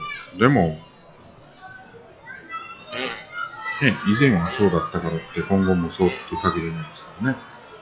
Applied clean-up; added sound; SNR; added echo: classical method log-MMSE.